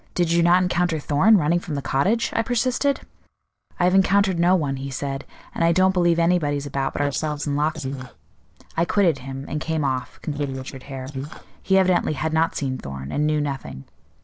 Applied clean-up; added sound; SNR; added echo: neural separator model SepFormer DNS4.